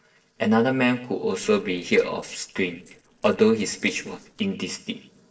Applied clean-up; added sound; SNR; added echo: neural separator model SepFormer DNS4.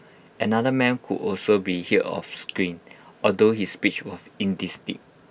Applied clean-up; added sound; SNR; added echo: none; none; none; none.